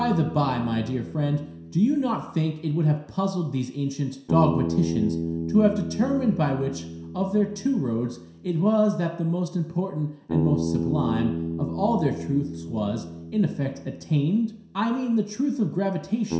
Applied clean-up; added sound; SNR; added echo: none; Bass guitar; 7 dB; reverberation time 0.7 s.